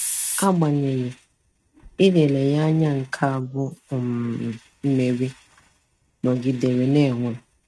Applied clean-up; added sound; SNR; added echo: neural mask model RNNoise.